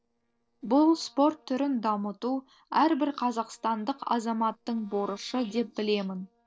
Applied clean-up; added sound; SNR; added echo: neural separator model SepFormer DNS4.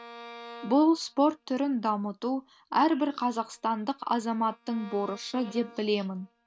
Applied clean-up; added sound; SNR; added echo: neural mask model RNNoise.